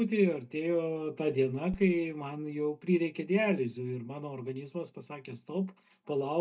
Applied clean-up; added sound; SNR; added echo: neural mask model DeepFilterNet 3.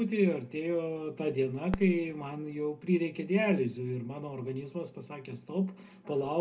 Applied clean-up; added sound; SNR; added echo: none; Fireworks; 18 dB; reverberation time 0.2 s.